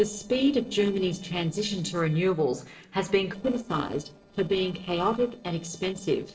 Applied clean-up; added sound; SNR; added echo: neural separator model SepFormer DNS4.